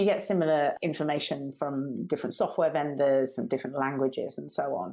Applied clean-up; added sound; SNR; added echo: none; none; none; none.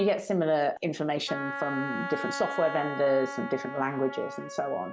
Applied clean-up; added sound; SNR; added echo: none; Wind instrument, woodwind instrument; 9 dB; none.